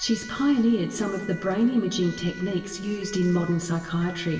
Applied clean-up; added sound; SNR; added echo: none; Siren; 18 dB; reverberation time 1.8 s.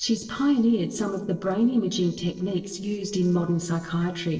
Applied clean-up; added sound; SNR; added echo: neural separator model SepFormer DNS4.